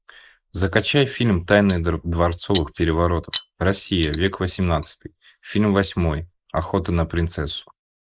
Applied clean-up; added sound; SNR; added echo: neural mask model Resemble Enhance denoiser.